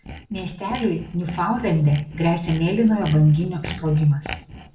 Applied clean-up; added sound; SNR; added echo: none; Sawing; 16 dB; reverberation time 0.4 s.